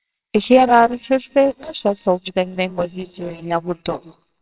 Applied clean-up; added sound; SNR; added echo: neural separator model SepFormer WHAMR!.